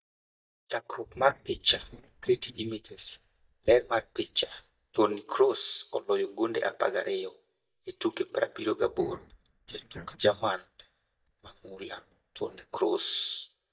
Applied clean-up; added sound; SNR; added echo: neural mask model DeepFilterNet 3.